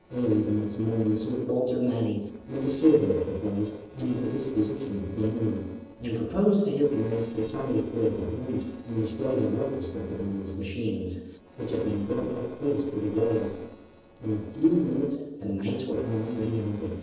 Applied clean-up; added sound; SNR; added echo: neural separator model SepFormer DNS4.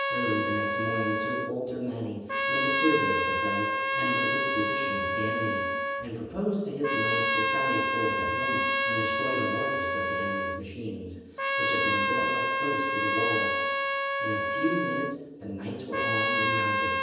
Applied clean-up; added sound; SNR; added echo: none; Trumpet; -5 dB; reverberation time 1.1 s.